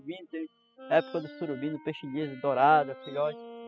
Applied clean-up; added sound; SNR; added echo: classical method spectral subtraction.